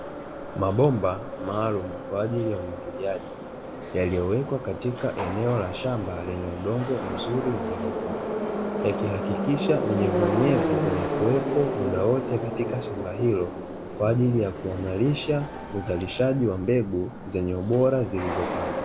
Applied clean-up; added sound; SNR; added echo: none; Subway, metro, underground; 4 dB; none.